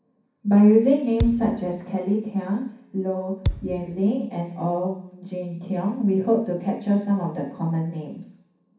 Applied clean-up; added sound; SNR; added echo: none; Thump, thud; 7 dB; reverberation time 0.6 s.